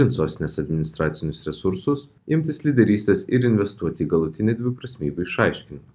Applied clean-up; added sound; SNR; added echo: none; none; none; none.